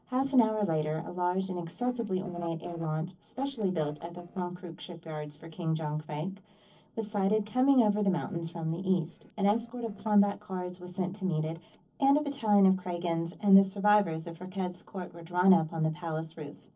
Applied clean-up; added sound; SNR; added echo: neural separator model SepFormer DNS4.